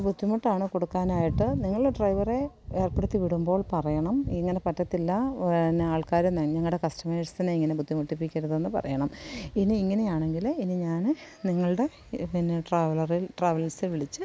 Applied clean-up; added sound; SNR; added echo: none; none; none; none.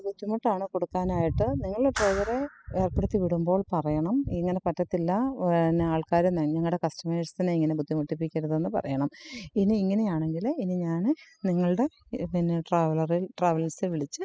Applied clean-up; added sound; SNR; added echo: classical method spectral subtraction.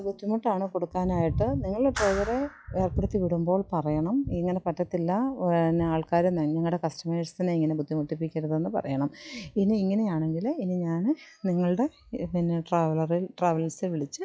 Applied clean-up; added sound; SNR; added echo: classical method log-MMSE.